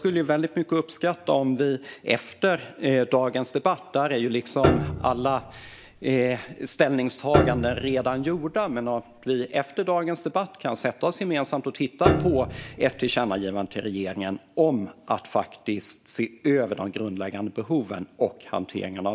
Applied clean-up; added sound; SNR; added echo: none; Piano; 3 dB; none.